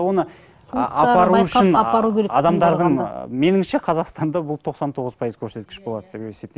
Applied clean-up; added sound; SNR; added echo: none; none; none; none.